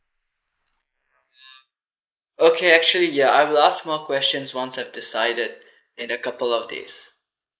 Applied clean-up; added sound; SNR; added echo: neural mask model Resemble Enhance denoiser.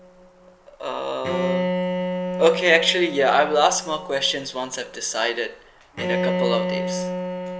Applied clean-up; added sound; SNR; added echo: none; Bowed string instrument; 4 dB; none.